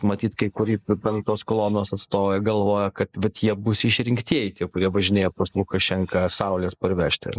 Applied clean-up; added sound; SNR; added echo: neural mask model Resemble Enhance denoiser.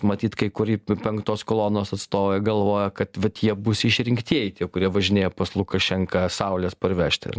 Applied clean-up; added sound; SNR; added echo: none; none; none; none.